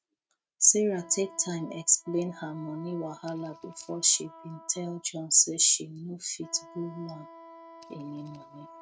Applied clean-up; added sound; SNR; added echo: neural mask model RNNoise.